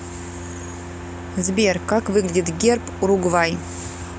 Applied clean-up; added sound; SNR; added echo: none; Bowed string instrument; 12 dB; none.